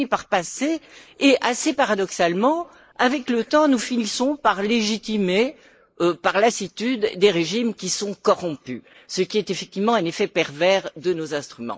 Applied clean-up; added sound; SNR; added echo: neural mask model Resemble Enhance denoiser.